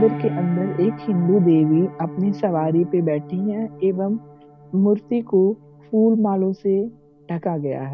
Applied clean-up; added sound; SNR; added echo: none; Piano; 14 dB; none.